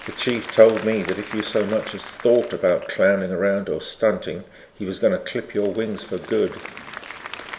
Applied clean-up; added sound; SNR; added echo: none; Applause / Crowd; 16 dB; none.